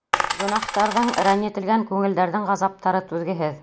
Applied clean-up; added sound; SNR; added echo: none; Coin (dropping); 4 dB; none.